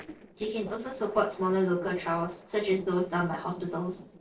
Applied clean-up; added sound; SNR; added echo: neural separator model SepFormer DNS4.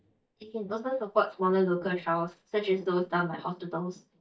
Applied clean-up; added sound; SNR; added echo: neural mask model DeepFilterNet 3.